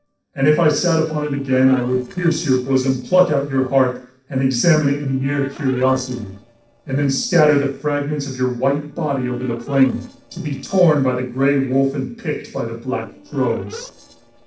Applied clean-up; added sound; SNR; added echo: neural separator model SepFormer DNS4.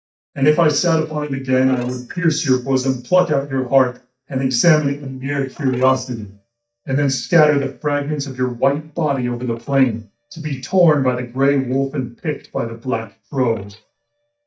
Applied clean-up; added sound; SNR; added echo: neural mask model DeepFilterNet 3.